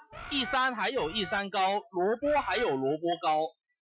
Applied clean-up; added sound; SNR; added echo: classical method Wiener filter.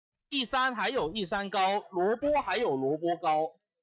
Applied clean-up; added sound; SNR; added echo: neural mask model DeepFilterNet 3.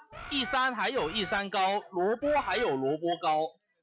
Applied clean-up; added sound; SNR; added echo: none; Bird; 10 dB; none.